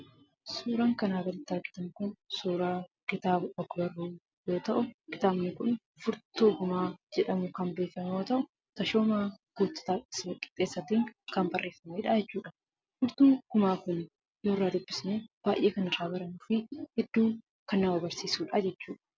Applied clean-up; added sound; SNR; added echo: none; none; none; none.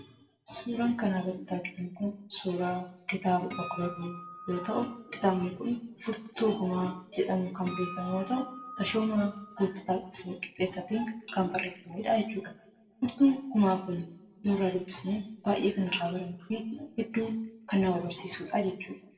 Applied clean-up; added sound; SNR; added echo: none; Acoustic guitar; 12 dB; reverberation time 0.6 s.